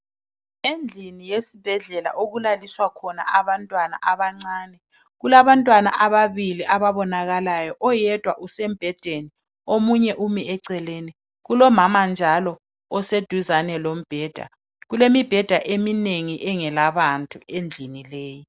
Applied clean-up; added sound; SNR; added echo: none; none; none; none.